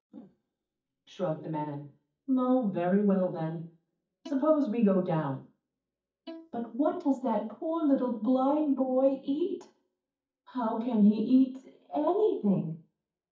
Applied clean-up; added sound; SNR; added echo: neural mask model DeepFilterNet 3.